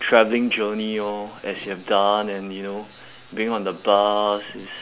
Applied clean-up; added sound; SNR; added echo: none; none; none; none.